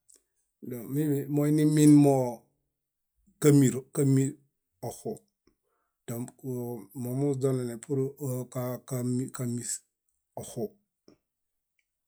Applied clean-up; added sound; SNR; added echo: classical method log-MMSE.